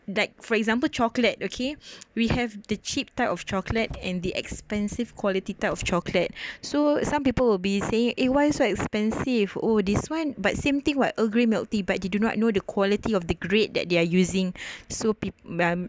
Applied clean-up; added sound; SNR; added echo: none; Car; 19 dB; none.